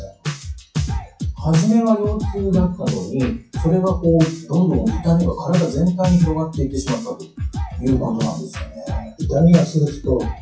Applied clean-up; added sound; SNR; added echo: classical method WPE with log-MMSE.